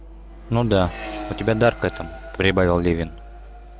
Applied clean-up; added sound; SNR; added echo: none; Accelerating, revving, vroom; 16 dB; none.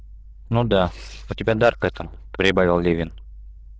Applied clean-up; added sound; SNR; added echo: neural diffusion model UNIVERSE++.